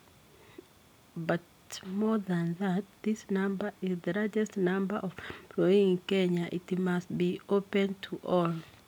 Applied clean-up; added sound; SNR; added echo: none; none; none; none.